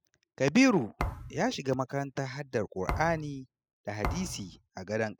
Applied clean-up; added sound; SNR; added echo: classical method spectral subtraction.